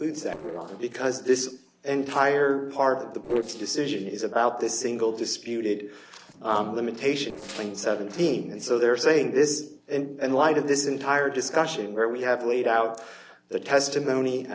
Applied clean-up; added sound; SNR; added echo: neural separator model SepFormer DNS4.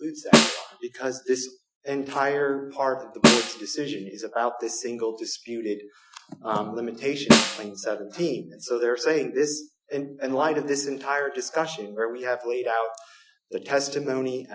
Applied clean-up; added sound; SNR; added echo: classical method Wiener filter.